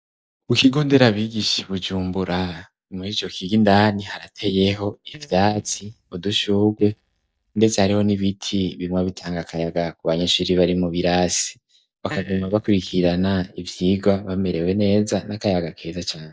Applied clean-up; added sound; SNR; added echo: neural mask model DeepFilterNet 3.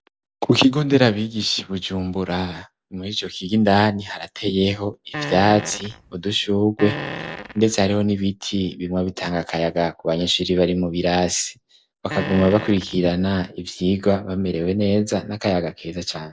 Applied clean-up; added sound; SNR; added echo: none; Fart; 10 dB; none.